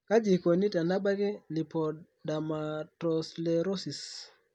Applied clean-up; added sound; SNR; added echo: none; none; none; none.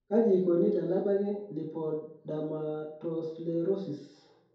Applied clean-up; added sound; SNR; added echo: none; none; none; reverberation time 2.3 s.